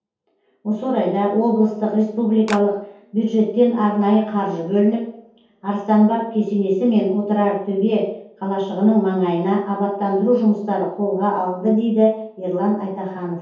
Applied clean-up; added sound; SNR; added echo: none; Clapping; 10 dB; reverberation time 0.7 s.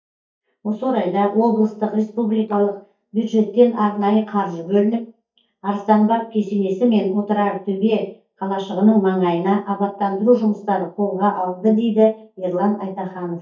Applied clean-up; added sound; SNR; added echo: neural mask model DeepFilterNet 3.